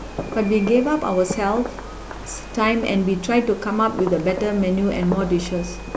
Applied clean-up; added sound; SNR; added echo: none; Fireworks; 12 dB; none.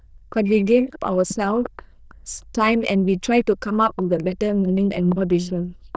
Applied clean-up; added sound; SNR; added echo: neural diffusion model UNIVERSE++.